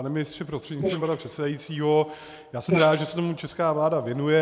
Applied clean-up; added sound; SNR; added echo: neural mask model Resemble Enhance denoiser.